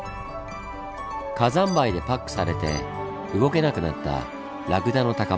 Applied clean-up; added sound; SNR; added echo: none; none; none; none.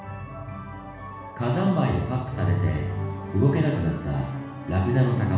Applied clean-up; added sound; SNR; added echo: none; none; none; reverberation time 1.1 s.